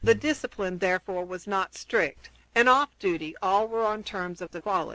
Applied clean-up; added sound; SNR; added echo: none; none; none; none.